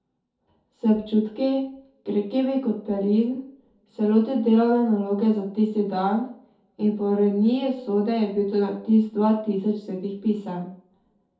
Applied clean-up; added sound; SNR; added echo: none; none; none; reverberation time 0.5 s.